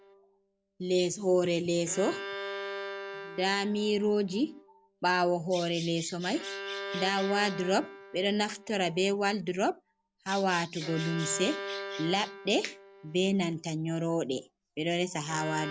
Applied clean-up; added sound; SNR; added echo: none; Bird vocalization, bird call, bird song + Bowed string instrument; 11 dB; none.